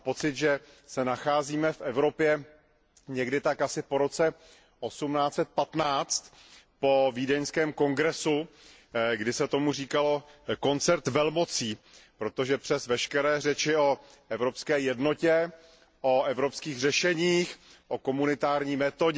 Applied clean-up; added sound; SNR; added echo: none; none; none; none.